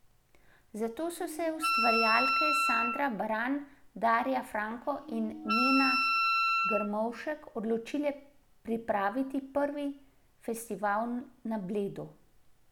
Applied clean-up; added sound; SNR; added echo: none; Wind instrument, woodwind instrument; -3 dB; none.